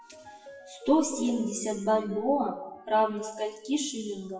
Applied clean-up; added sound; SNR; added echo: classical method WPE with log-MMSE.